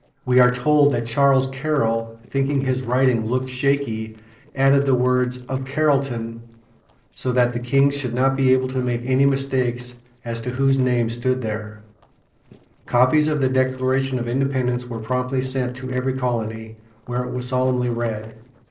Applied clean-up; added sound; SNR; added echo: neural separator model SepFormer DNS4.